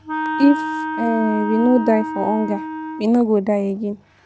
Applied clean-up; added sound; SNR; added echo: none; Wind instrument, woodwind instrument; 7 dB; none.